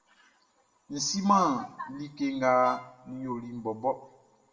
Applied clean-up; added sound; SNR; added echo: none; Brass instrument; 14 dB; reverberation time 0.6 s.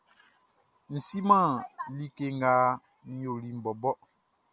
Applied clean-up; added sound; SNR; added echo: none; none; none; none.